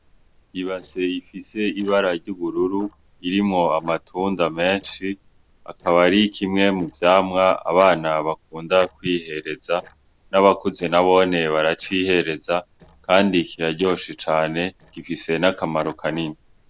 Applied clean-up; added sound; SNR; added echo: neural separator model SepFormer DNS4.